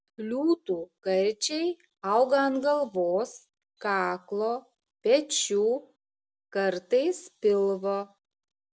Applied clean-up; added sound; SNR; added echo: none; none; none; none.